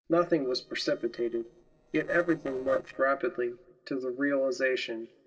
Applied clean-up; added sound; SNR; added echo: neural separator model SepFormer DNS4.